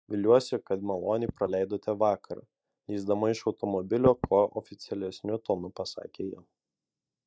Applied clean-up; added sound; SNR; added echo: neural mask model DeepFilterNet 3.